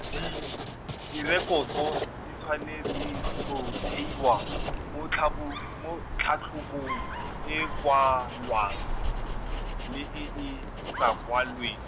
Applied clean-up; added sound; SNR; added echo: none; Writing + Dog; 3 dB; none.